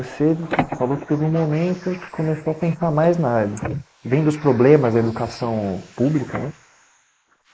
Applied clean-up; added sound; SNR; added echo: neural mask model Resemble Enhance denoiser.